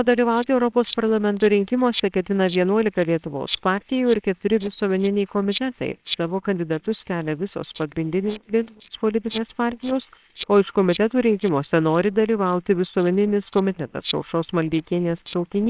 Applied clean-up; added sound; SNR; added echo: neural separator model SepFormer WHAMR!.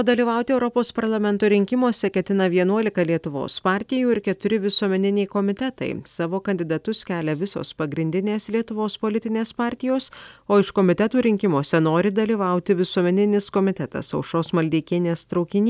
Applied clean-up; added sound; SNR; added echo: none; none; none; none.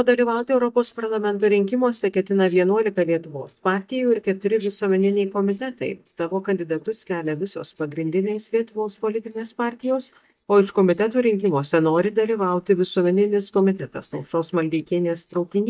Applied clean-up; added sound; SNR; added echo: neural mask model DeepFilterNet 3.